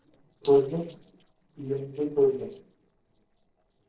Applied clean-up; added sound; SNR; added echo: neural separator model SepFormer DNS4.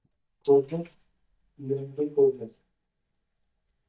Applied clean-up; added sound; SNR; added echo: neural mask model DeepFilterNet 3.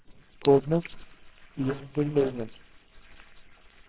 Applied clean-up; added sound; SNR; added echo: neural separator model SepFormer WHAMR!.